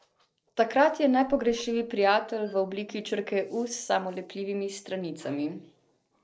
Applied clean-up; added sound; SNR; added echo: neural separator model SepFormer DNS4.